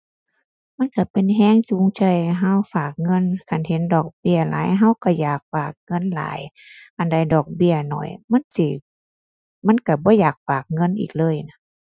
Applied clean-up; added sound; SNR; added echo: none; none; none; none.